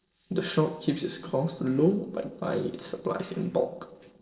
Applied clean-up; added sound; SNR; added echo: neural separator model SepFormer DNS4.